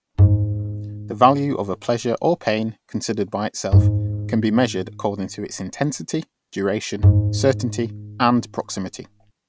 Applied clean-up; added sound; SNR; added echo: none; Bowed string instrument; -1 dB; none.